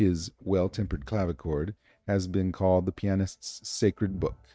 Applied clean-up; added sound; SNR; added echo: neural mask model RNNoise.